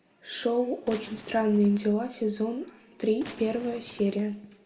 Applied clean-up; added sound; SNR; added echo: none; Gunshot, gunfire; 18 dB; reverberation time 0.8 s.